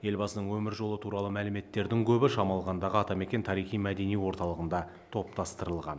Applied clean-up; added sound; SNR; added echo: none; none; none; none.